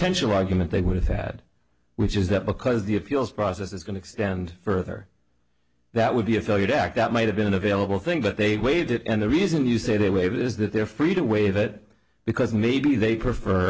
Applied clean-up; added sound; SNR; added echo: none; none; none; none.